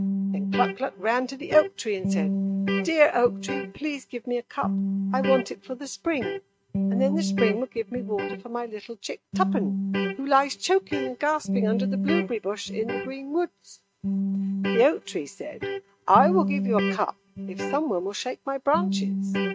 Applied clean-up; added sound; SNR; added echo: neural mask model RNNoise.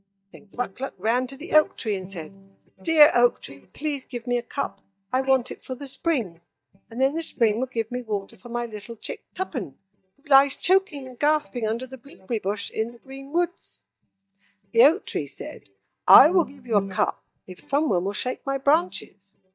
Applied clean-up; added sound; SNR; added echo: neural mask model DeepFilterNet 3.